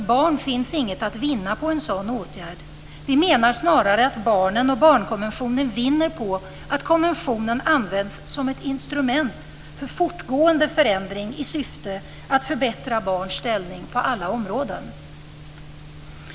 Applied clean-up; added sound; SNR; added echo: none; none; none; none.